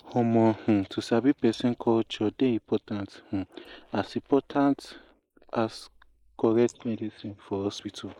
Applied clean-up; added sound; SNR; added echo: neural mask model Resemble Enhance denoiser.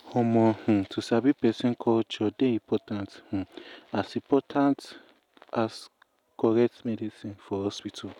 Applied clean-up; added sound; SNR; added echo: none; none; none; none.